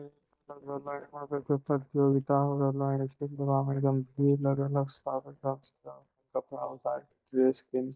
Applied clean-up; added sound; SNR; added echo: neural mask model DeepFilterNet 3.